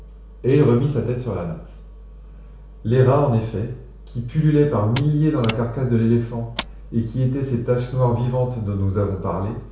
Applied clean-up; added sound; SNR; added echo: none; Mechanisms; 9 dB; reverberation time 0.6 s.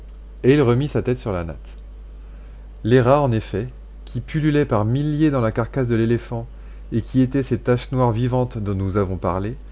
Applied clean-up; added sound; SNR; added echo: none; none; none; none.